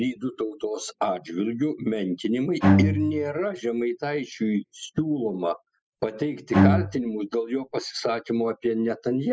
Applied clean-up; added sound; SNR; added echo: classical method spectral subtraction.